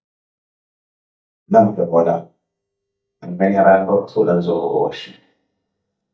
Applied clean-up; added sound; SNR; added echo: neural mask model DeepFilterNet 3.